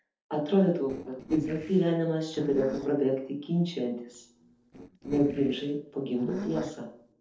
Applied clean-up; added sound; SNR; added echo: neural separator model SepFormer DNS4.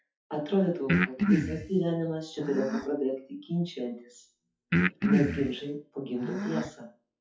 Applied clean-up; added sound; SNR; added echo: classical method WPE with log-MMSE.